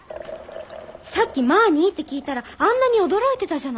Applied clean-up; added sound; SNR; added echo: none; Liquid; 20 dB; none.